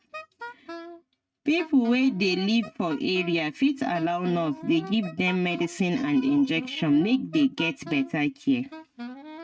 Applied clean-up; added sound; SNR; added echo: neural mask model RNNoise.